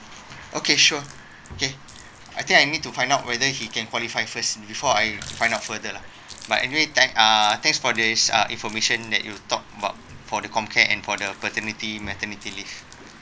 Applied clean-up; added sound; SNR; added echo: none; Water tap, faucet; 19 dB; none.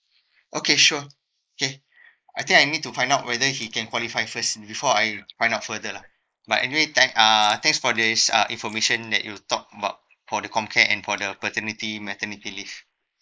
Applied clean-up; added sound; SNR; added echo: neural mask model Resemble Enhance denoiser.